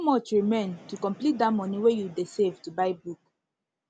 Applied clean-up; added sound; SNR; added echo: none; none; none; none.